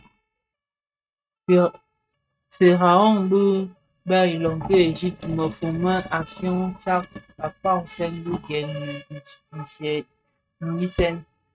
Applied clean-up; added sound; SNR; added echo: neural mask model RNNoise.